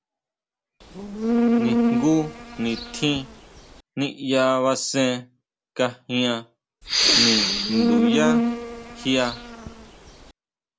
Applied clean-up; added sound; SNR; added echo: none; Insect + Respiratory sounds; -3 dB; none.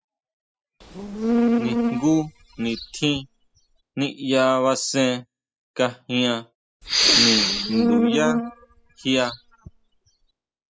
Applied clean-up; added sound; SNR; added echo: classical method spectral subtraction.